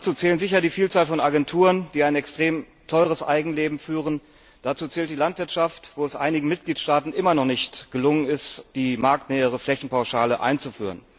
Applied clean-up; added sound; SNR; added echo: none; none; none; none.